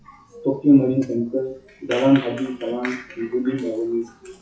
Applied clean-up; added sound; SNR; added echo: classical method WPE with log-MMSE.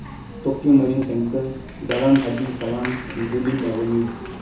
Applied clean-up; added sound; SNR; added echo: none; Applause; 12 dB; reverberation time 0.9 s.